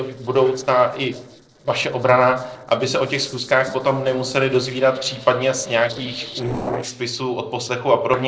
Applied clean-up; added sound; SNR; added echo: neural separator model SepFormer DNS4.